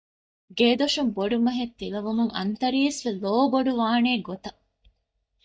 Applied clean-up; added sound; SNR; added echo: neural mask model DeepFilterNet 3.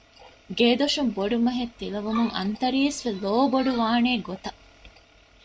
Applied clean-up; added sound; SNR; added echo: none; Bowed string instrument; 14 dB; none.